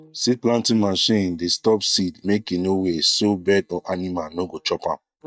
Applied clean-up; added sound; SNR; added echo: neural mask model DeepFilterNet 3.